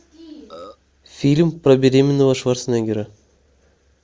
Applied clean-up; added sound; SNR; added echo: neural separator model SepFormer DNS4.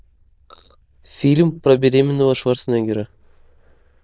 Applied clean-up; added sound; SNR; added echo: neural diffusion model UNIVERSE++.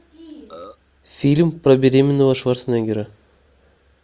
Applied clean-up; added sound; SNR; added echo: none; Burping, eructation; 20 dB; none.